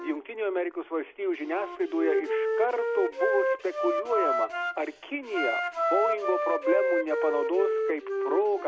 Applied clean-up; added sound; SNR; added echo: none; Wind instrument, woodwind instrument; -1 dB; none.